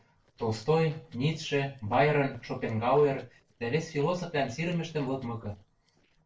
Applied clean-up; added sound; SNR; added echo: neural separator model SepFormer DNS4.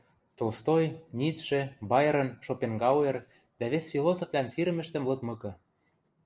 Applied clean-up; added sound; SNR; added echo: none; none; none; none.